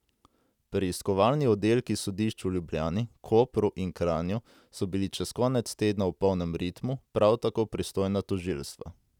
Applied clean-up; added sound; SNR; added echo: none; none; none; none.